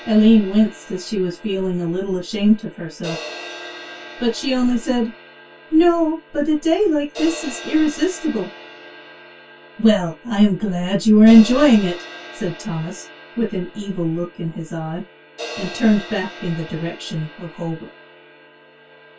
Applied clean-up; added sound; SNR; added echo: none; Crash cymbal; 18 dB; reverberation time 0.1 s.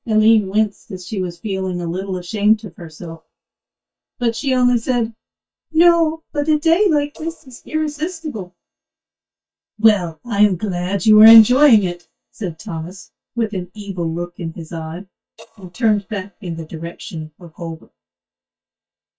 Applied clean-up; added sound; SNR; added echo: neural mask model DeepFilterNet 3.